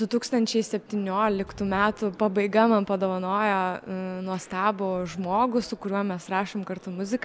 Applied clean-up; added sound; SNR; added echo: none; none; none; none.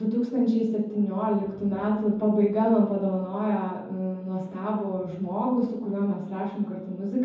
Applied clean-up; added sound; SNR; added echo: none; none; none; reverberation time 0.9 s.